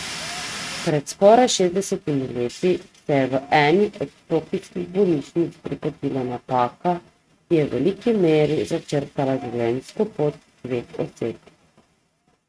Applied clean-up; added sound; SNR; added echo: neural mask model RNNoise.